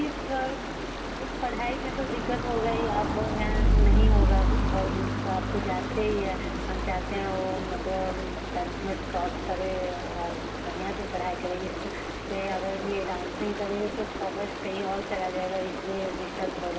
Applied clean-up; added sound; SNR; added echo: none; Stream; -4 dB; reverberation time 2.1 s.